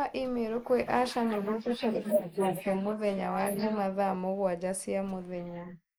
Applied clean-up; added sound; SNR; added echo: neural mask model Resemble Enhance denoiser.